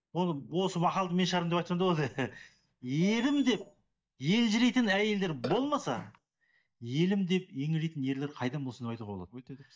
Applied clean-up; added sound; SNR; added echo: neural mask model DeepFilterNet 3.